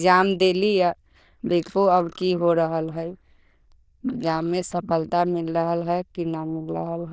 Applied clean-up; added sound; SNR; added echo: neural diffusion model UNIVERSE++.